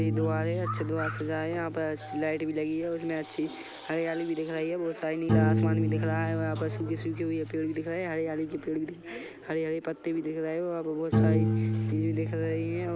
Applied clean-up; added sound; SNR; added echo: none; Piano; 1 dB; none.